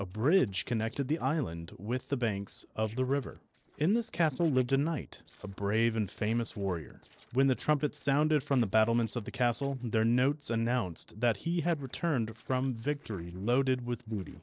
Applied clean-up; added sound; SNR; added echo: neural separator model SepFormer DNS4.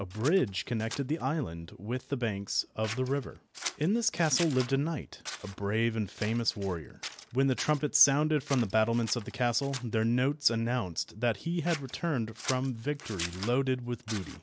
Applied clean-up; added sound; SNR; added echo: none; Scissors; 15 dB; none.